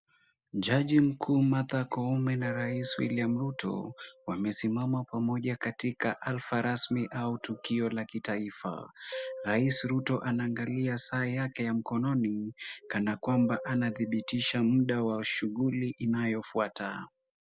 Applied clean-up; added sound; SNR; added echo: none; Piano; 17 dB; none.